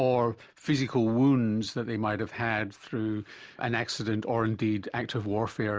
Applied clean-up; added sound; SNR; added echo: none; none; none; none.